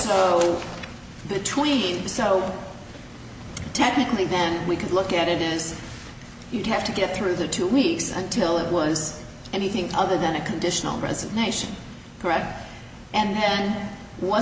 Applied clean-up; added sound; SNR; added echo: none; none; none; none.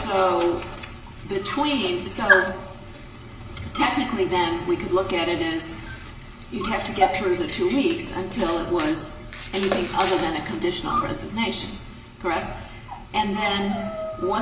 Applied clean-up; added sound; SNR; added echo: none; Dog; 7 dB; reverberation time 0.2 s.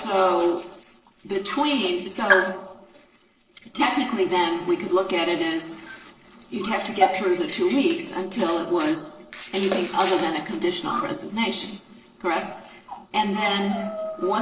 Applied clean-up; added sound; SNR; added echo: neural separator model SepFormer DNS4.